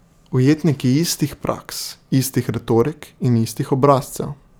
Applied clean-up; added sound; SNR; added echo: none; none; none; none.